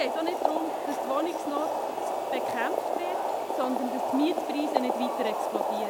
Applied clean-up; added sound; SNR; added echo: none; Boiling; -3 dB; none.